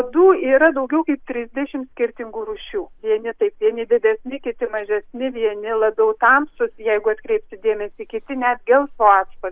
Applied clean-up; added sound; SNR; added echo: none; none; none; none.